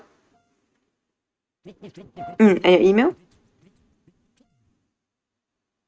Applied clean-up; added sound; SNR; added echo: neural mask model RNNoise.